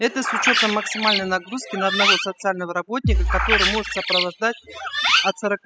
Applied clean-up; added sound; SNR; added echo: classical method spectral subtraction.